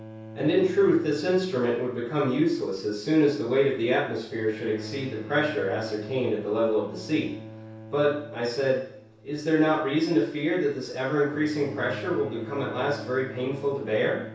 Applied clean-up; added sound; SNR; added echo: none; Bowed string instrument; 16 dB; reverberation time 0.6 s.